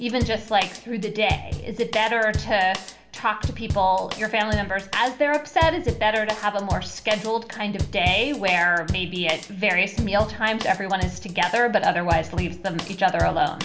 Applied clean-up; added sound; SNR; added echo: none; Drum kit; 9 dB; reverberation time 0.7 s.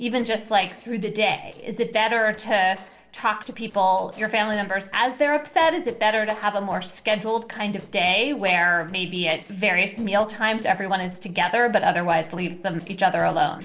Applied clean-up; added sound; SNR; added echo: neural separator model SepFormer DNS4.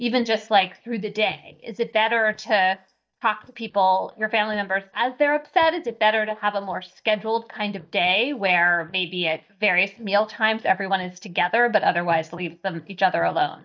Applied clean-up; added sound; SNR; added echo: neural mask model DeepFilterNet 3.